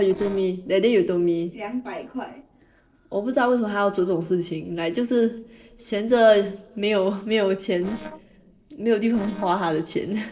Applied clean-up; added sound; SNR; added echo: neural separator model SepFormer DNS4.